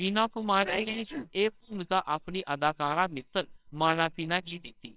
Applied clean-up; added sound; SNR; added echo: neural separator model SepFormer WHAMR!.